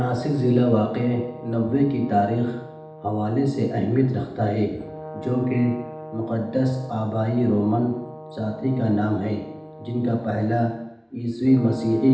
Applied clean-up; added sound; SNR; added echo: none; Brass instrument; 16 dB; reverberation time 0.8 s.